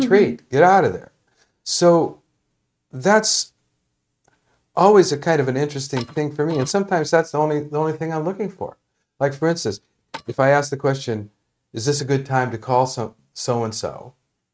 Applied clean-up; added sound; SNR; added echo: neural mask model RNNoise.